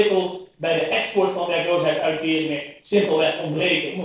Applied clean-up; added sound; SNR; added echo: neural separator model SepFormer DNS4.